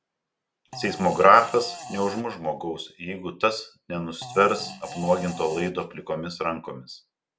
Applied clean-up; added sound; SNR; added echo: none; Fart; 15 dB; none.